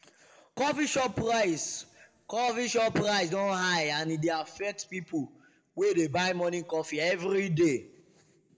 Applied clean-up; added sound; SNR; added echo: none; none; none; reverberation time 0.6 s.